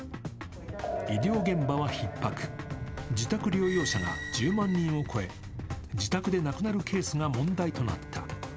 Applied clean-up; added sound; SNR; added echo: none; Bowed string instrument + Train; 14 dB; none.